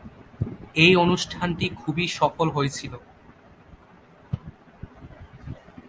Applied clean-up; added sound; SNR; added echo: none; none; none; none.